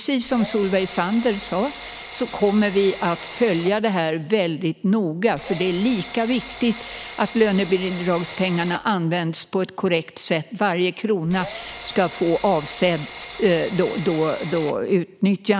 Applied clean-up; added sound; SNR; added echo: none; Drill; 12 dB; none.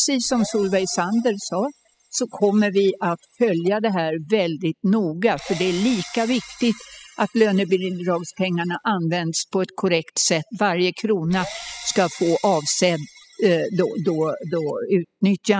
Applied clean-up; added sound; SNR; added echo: classical method spectral subtraction.